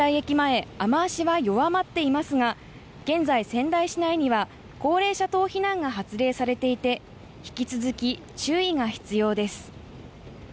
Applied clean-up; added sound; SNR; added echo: none; none; none; none.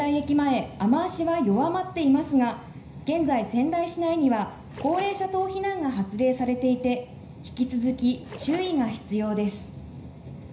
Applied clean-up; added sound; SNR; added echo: none; Splash, splatter; 18 dB; reverberation time 0.5 s.